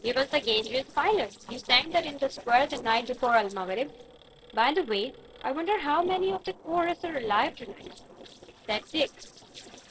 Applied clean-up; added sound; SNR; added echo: neural separator model SepFormer DNS4.